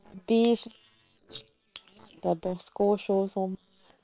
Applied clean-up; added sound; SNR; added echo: neural separator model SepFormer WHAM!.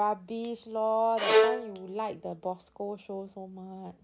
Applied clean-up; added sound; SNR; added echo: none; Bowed string instrument; -3 dB; none.